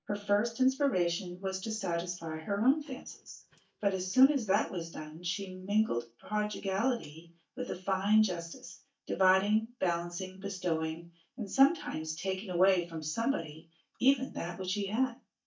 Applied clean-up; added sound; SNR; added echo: neural mask model DeepFilterNet 3.